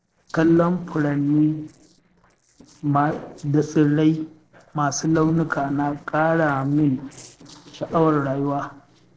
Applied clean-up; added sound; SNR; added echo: neural separator model SepFormer DNS4.